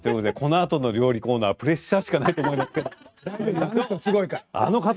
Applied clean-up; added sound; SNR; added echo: neural mask model RNNoise.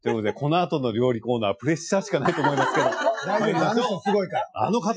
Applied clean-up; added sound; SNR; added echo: classical method Wiener filter.